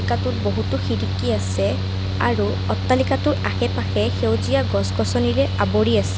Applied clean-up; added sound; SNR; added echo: none; Mechanical fan; 1 dB; none.